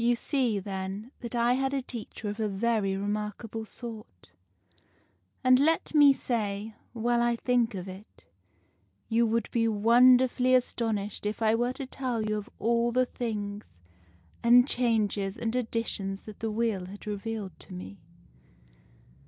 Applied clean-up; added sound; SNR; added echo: none; none; none; none.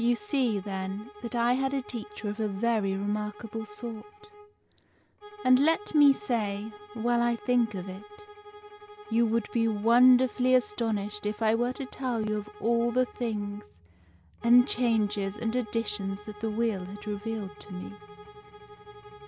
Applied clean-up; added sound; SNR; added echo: none; Bowed string instrument; 19 dB; none.